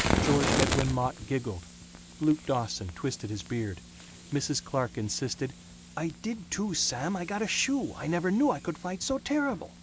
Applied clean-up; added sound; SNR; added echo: none; Fire; 5 dB; none.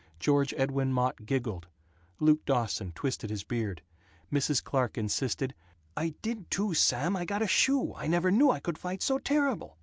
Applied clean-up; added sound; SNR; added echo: none; none; none; none.